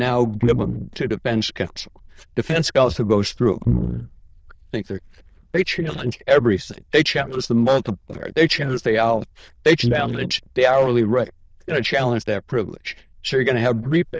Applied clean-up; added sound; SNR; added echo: neural diffusion model UNIVERSE++.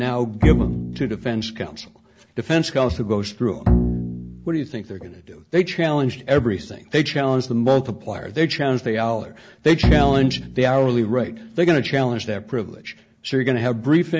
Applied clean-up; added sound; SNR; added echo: none; Bowed string instrument; 1 dB; none.